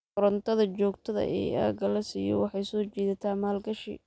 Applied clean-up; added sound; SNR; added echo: none; none; none; none.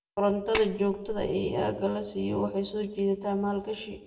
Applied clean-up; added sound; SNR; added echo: none; Tap; 8 dB; reverberation time 0.7 s.